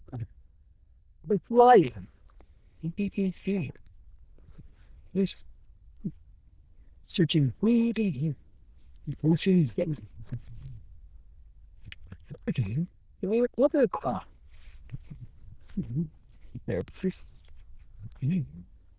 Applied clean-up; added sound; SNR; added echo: neural diffusion model UNIVERSE++.